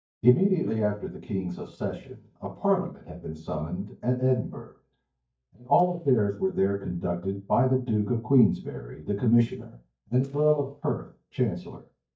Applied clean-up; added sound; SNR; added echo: neural mask model DeepFilterNet 3.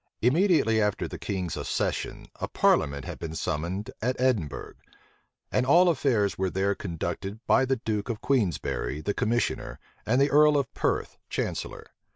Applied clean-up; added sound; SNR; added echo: none; none; none; none.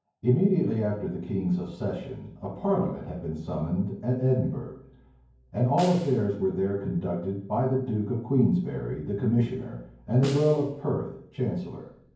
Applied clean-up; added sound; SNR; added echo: none; Snare drum; 15 dB; reverberation time 0.9 s.